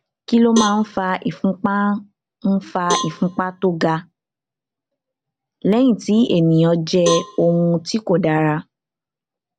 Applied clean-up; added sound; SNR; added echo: none; Cowbell; 11 dB; none.